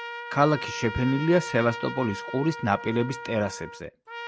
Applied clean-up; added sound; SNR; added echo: none; Trumpet; 11 dB; none.